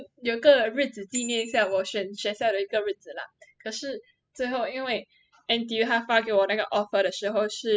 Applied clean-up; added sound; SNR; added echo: classical method spectral subtraction.